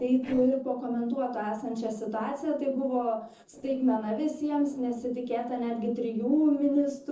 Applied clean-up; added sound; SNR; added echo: neural separator model SepFormer DNS4.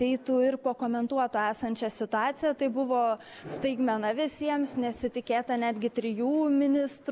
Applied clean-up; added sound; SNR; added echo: none; none; none; none.